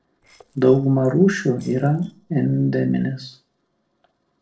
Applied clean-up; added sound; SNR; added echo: neural separator model SepFormer DNS4.